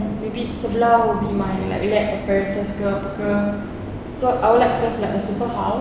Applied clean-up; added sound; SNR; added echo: none; none; none; none.